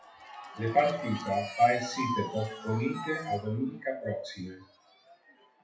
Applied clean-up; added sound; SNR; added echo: classical method WPE with log-MMSE.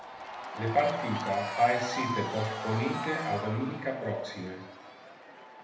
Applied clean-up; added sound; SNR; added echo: none; Crowd / Cheering; 6 dB; reverberation time 0.8 s.